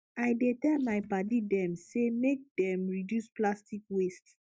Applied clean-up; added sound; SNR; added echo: neural mask model DeepFilterNet 3.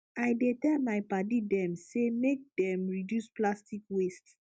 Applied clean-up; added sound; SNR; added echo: none; none; none; none.